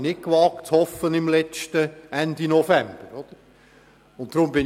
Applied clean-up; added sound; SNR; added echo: none; none; none; none.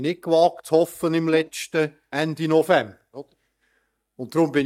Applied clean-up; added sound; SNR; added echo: neural mask model DeepFilterNet 3.